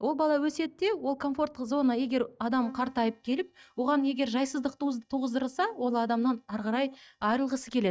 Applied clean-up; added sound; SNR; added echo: neural mask model DeepFilterNet 3.